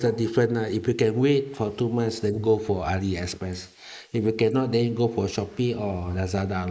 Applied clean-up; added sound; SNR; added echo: neural mask model Resemble Enhance denoiser.